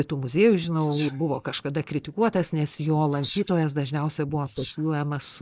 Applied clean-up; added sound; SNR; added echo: neural mask model Resemble Enhance denoiser.